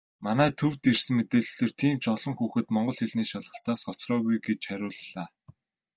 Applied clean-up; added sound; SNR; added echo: neural mask model DeepFilterNet 3.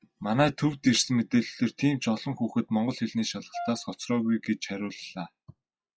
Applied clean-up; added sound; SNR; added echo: classical method log-MMSE.